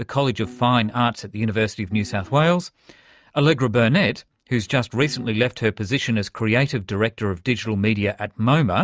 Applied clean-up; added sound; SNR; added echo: neural mask model RNNoise.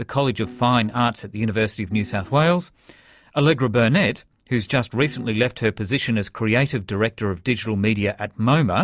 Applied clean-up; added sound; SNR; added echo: none; Piano; 19 dB; none.